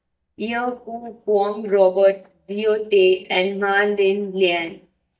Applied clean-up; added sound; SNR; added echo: neural mask model DeepFilterNet 3.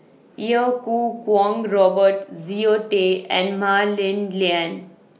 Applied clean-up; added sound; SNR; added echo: none; none; none; none.